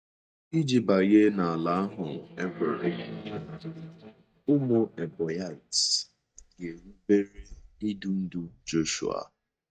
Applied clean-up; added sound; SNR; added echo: neural mask model DeepFilterNet 3.